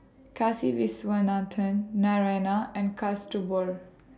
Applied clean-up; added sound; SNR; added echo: none; none; none; none.